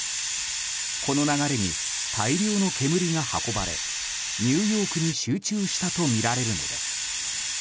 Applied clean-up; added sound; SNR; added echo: none; Hiss; 2 dB; none.